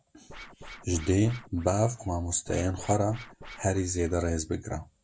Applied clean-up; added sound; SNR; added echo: none; Scratching (performance technique); 18 dB; none.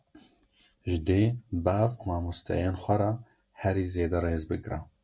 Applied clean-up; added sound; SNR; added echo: none; none; none; none.